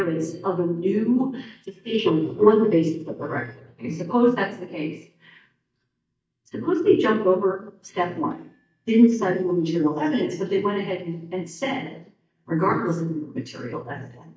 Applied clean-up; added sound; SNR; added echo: neural mask model DeepFilterNet 3.